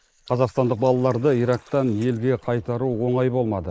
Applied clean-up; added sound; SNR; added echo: neural mask model Resemble Enhance denoiser.